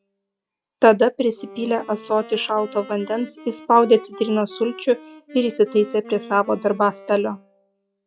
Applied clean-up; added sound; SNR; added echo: classical method log-MMSE.